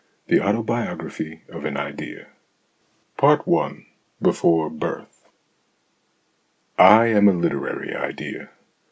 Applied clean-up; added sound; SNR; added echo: none; none; none; none.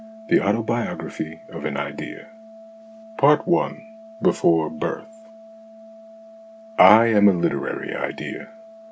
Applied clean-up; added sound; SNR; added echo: none; Organ; 20 dB; none.